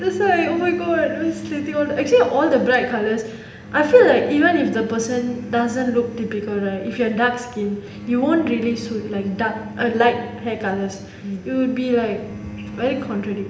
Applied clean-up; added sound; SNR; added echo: none; Bowed string instrument; 15 dB; reverberation time 0.8 s.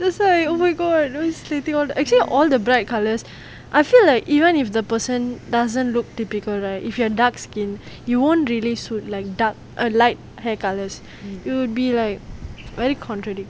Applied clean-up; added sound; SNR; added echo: none; none; none; none.